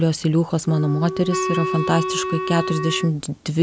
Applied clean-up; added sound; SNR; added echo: none; Wind instrument, woodwind instrument; 6 dB; none.